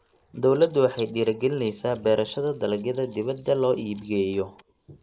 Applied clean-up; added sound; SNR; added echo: neural mask model Resemble Enhance denoiser.